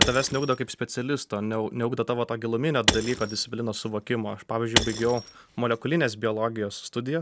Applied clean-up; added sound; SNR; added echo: none; Shatter / Crushing; 4 dB; none.